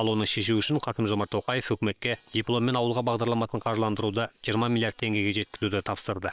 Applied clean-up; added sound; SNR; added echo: neural separator model SepFormer WHAM!.